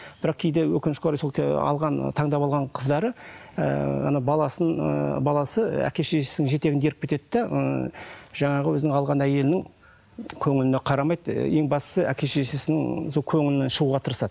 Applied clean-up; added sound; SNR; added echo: none; none; none; none.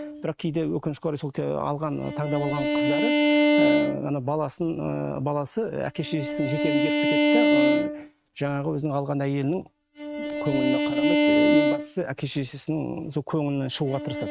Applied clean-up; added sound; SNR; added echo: neural mask model RNNoise.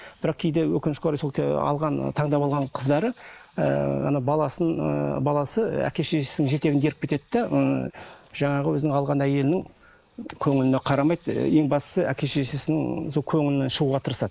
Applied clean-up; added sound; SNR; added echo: neural mask model Resemble Enhance denoiser.